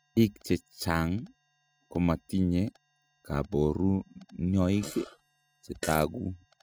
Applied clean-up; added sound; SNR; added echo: classical method spectral subtraction.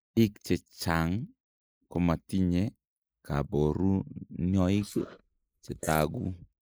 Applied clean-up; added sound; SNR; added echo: neural mask model Resemble Enhance denoiser.